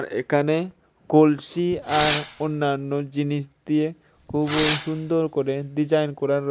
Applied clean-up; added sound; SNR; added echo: none; Fireworks; 1 dB; none.